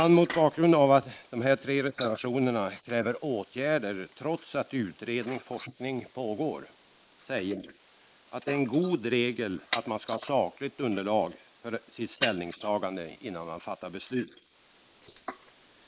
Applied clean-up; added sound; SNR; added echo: neural mask model Resemble Enhance denoiser.